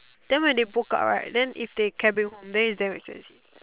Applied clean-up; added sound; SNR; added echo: neural separator model SepFormer WHAM!.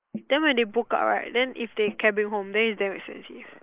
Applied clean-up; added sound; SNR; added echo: neural mask model Resemble Enhance denoiser.